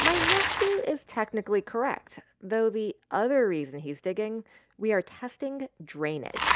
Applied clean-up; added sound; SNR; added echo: none; Bicycle; 4 dB; none.